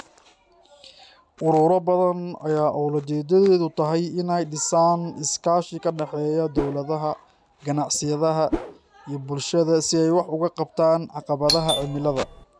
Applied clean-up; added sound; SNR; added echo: none; Whoosh, swoosh, swish + Doorbell; 4 dB; none.